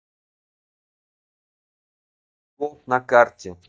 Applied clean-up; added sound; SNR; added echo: neural mask model DeepFilterNet 3.